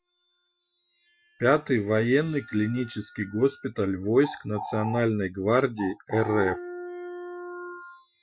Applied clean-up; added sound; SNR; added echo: classical method Wiener filter.